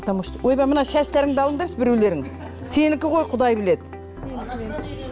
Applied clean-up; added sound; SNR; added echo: none; none; none; none.